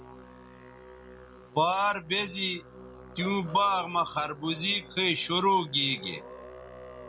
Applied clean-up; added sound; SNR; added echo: none; Musical instrument; 17 dB; none.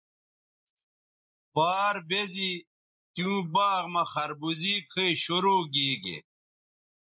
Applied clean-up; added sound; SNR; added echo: neural mask model Resemble Enhance denoiser.